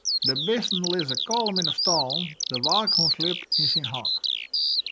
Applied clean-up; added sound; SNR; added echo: none; Bird vocalization, bird call, bird song; -4 dB; none.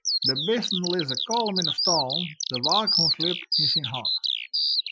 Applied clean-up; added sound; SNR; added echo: classical method Wiener filter.